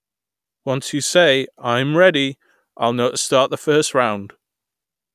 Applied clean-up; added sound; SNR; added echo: none; none; none; none.